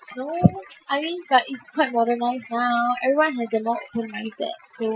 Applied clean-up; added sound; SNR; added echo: classical method Wiener filter.